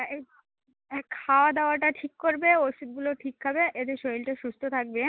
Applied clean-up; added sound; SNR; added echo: none; none; none; none.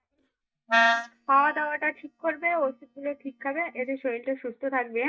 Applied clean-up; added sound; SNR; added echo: neural mask model DeepFilterNet 3.